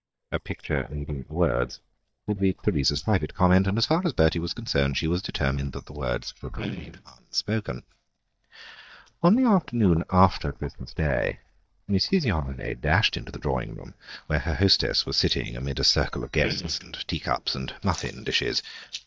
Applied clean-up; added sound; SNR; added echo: neural mask model DeepFilterNet 3.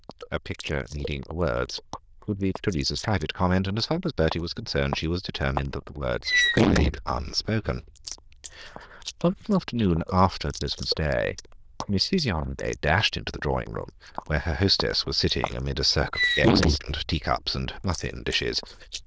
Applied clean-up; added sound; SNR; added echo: neural diffusion model UNIVERSE++.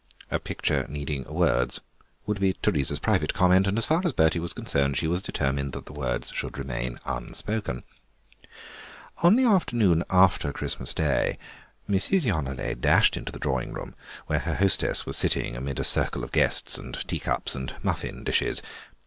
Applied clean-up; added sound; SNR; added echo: none; none; none; none.